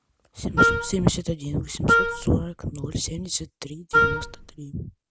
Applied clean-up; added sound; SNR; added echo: none; Wind instrument, woodwind instrument; -4 dB; none.